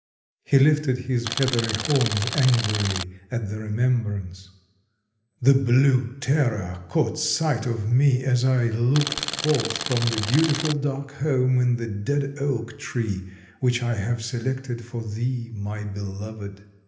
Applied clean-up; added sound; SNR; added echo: none; Tools; 6 dB; reverberation time 0.8 s.